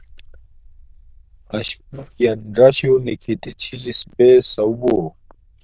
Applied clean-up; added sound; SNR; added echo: neural diffusion model UNIVERSE++.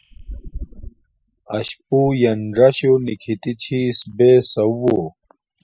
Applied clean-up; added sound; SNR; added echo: classical method spectral subtraction.